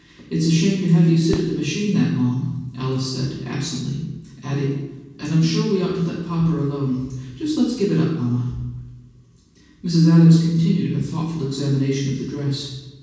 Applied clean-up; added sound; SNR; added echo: none; Fireworks; 20 dB; reverberation time 1.2 s.